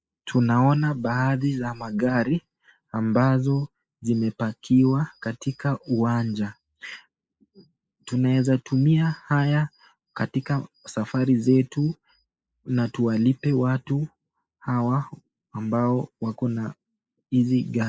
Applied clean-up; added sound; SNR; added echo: neural mask model Resemble Enhance denoiser.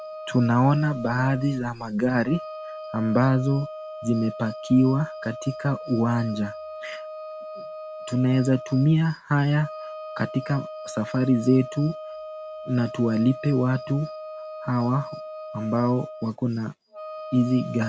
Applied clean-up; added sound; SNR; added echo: none; Wind instrument, woodwind instrument; 13 dB; none.